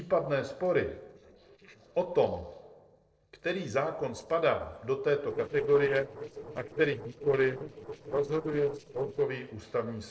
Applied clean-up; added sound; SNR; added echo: neural separator model SepFormer DNS4.